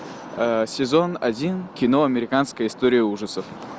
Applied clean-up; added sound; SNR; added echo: none; none; none; none.